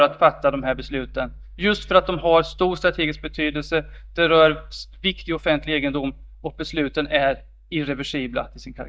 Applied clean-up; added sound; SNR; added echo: neural mask model DeepFilterNet 3.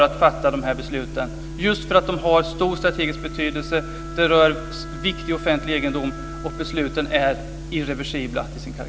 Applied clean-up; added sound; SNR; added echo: none; Wind instrument, woodwind instrument; 15 dB; none.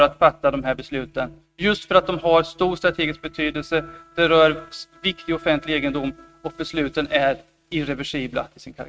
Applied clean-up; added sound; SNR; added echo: neural mask model RNNoise.